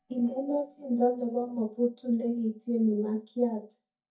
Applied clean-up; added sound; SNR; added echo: neural mask model DeepFilterNet 3.